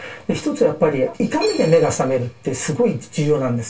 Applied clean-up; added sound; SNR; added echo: none; none; none; reverberation time 0.2 s.